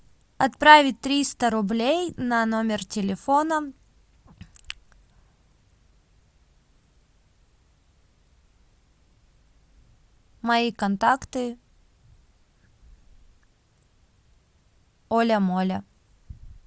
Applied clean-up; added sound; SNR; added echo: none; none; none; none.